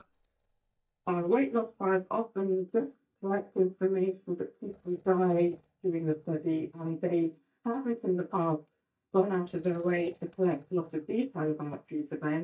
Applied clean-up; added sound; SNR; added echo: neural mask model DeepFilterNet 3.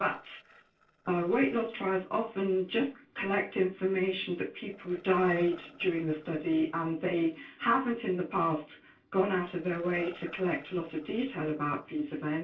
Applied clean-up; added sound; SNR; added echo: neural separator model SepFormer DNS4.